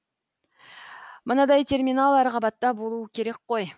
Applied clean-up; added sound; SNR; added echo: none; none; none; none.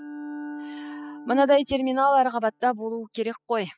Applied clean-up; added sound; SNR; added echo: classical method spectral subtraction.